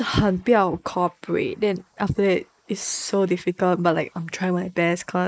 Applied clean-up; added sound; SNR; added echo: neural mask model Resemble Enhance denoiser.